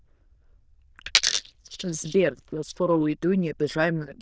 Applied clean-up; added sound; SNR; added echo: neural diffusion model UNIVERSE++.